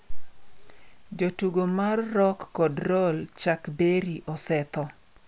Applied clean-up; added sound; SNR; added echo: none; none; none; none.